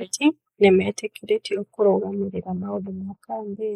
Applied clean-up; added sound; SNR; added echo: neural mask model Resemble Enhance denoiser.